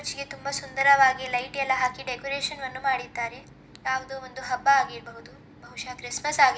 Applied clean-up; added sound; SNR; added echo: none; none; none; none.